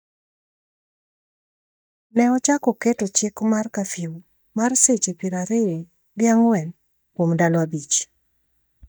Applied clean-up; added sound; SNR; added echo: neural mask model DeepFilterNet 3.